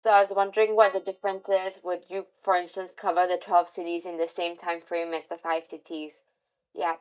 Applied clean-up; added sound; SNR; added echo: neural mask model DeepFilterNet 3.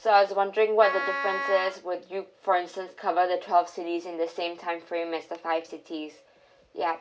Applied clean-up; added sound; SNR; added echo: none; Wind instrument, woodwind instrument; 4 dB; none.